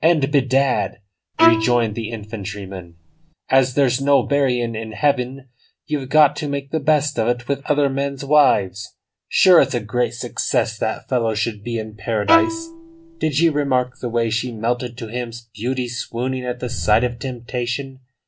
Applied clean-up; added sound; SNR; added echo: none; Bowed string instrument; 4 dB; none.